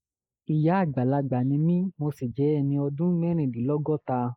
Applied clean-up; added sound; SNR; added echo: neural mask model Resemble Enhance denoiser.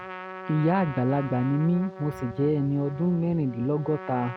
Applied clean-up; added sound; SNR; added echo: none; Trumpet; 14 dB; none.